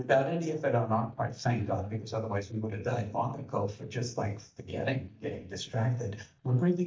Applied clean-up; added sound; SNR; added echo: neural mask model DeepFilterNet 3.